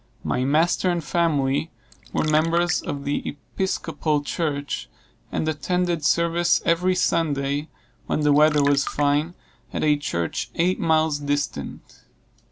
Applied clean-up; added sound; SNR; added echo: none; Trickle, dribble; 13 dB; none.